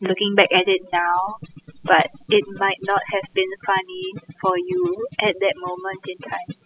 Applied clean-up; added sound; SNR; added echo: classical method spectral subtraction.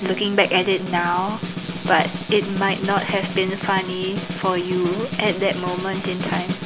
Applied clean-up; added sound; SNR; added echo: none; Snare drum; 7 dB; none.